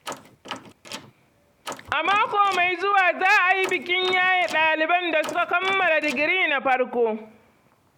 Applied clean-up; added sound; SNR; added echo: none; Door; 17 dB; none.